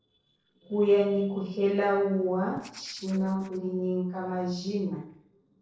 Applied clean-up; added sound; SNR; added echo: neural separator model SepFormer DNS4.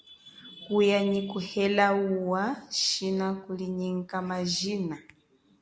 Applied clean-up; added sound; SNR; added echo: none; none; none; none.